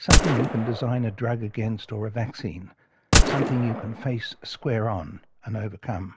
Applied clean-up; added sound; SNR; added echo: none; Gunshot, gunfire; -3 dB; none.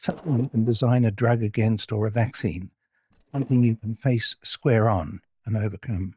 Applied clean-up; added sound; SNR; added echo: neural mask model DeepFilterNet 3.